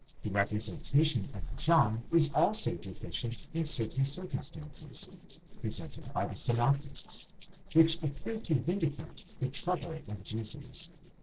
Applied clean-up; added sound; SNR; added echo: neural separator model SepFormer DNS4.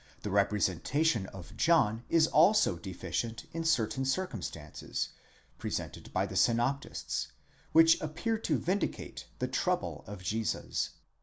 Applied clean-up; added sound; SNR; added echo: none; none; none; none.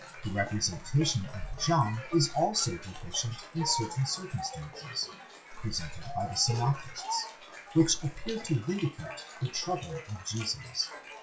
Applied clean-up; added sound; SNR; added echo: classical method WPE with log-MMSE.